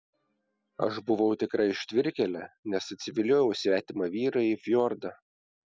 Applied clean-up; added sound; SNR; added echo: none; none; none; none.